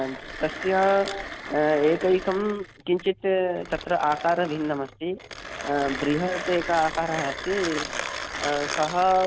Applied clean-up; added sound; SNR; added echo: none; Mechanisms; 10 dB; none.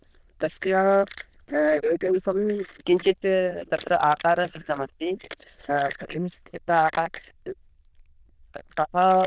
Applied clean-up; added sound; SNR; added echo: neural diffusion model UNIVERSE++.